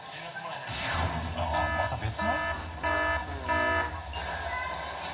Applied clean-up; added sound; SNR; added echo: none; Fart; 11 dB; reverberation time 2.4 s.